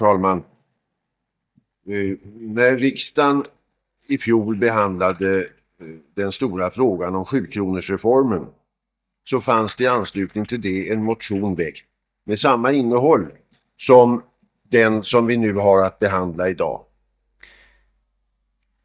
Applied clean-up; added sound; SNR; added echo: neural mask model DeepFilterNet 3.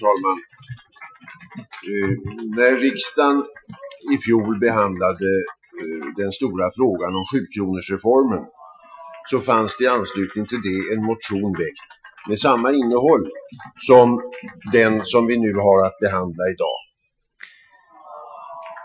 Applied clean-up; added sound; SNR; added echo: classical method Wiener filter.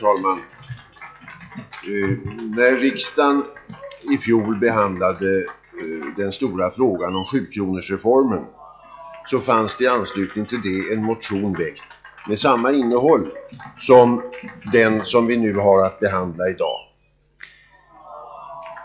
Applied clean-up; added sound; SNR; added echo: classical method log-MMSE.